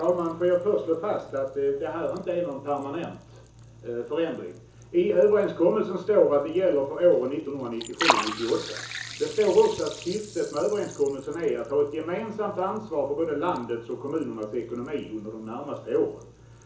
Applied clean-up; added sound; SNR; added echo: none; Liquid; 12 dB; reverberation time 0.7 s.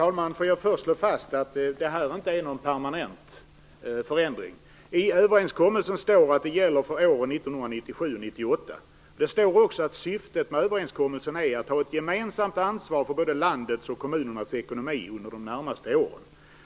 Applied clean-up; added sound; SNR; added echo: none; none; none; none.